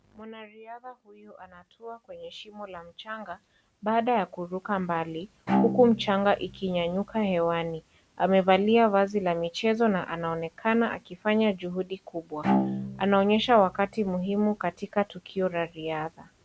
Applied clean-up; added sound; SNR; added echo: none; Bowed string instrument; 6 dB; none.